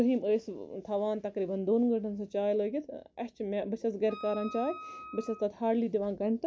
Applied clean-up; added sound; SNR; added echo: none; Wind instrument, woodwind instrument; 15 dB; none.